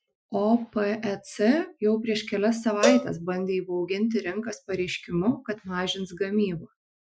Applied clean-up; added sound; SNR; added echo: classical method Wiener filter.